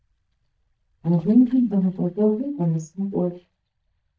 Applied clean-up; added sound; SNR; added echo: neural mask model DeepFilterNet 3.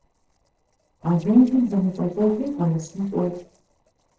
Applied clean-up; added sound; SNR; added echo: neural separator model SepFormer DNS4.